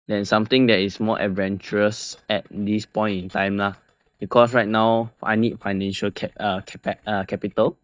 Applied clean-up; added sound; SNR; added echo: neural mask model DeepFilterNet 3.